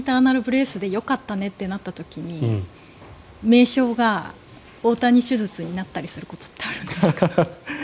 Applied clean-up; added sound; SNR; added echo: none; none; none; none.